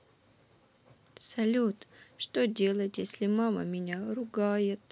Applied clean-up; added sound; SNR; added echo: none; none; none; none.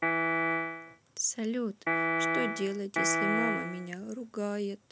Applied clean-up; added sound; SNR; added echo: none; Piano; -5 dB; none.